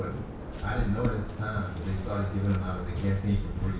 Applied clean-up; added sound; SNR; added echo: none; Waves, surf; 4 dB; reverberation time 0.6 s.